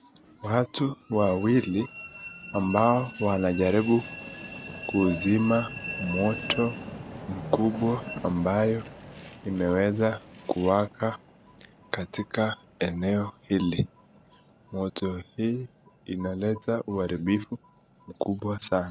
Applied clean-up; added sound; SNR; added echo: none; Train; 14 dB; none.